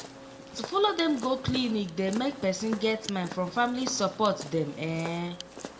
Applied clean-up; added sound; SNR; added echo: none; Walk, footsteps; 13 dB; reverberation time 0.4 s.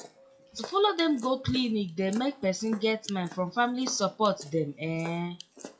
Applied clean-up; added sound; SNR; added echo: classical method WPE with log-MMSE.